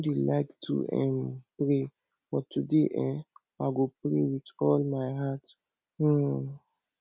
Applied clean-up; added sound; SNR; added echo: none; none; none; none.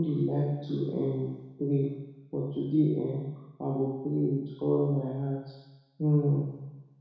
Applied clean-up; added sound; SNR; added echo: none; none; none; reverberation time 1.1 s.